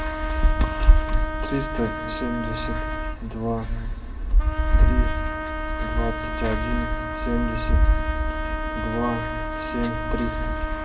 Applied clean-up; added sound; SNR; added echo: none; Trumpet; 9 dB; reverberation time 1.2 s.